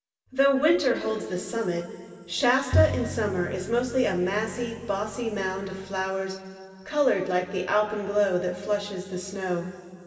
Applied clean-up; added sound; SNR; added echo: none; Bowed string instrument; 6 dB; reverberation time 2.4 s.